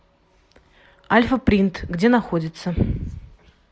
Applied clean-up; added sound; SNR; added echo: none; none; none; none.